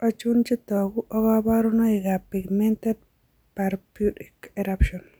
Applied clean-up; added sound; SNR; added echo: none; none; none; none.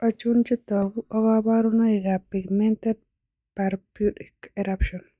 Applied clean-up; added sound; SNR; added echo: neural mask model DeepFilterNet 3.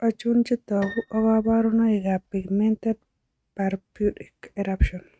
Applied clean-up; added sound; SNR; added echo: neural mask model RNNoise.